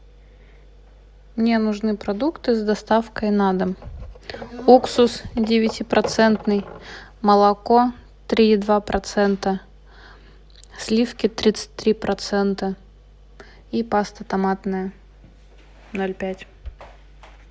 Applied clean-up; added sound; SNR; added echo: none; none; none; none.